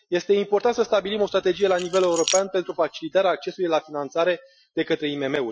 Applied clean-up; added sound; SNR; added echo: classical method Wiener filter.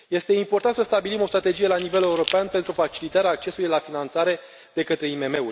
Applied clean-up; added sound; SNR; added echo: none; Keys jangling; 12 dB; none.